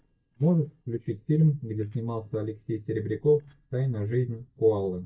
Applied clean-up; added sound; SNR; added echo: neural mask model DeepFilterNet 3.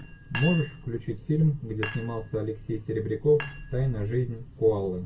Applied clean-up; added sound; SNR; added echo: none; Chink, clink; 15 dB; reverberation time 0.2 s.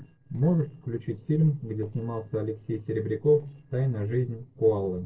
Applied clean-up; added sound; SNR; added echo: neural separator model SepFormer DNS4.